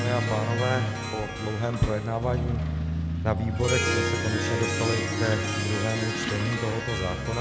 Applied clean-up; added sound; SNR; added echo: none; Truck + Harp; -1 dB; none.